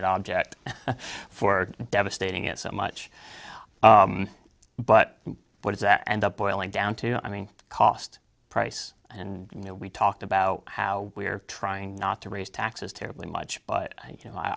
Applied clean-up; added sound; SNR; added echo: none; none; none; none.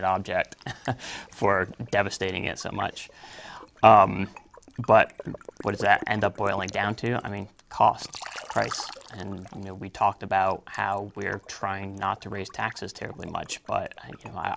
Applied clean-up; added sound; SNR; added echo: none; Liquid; 19 dB; none.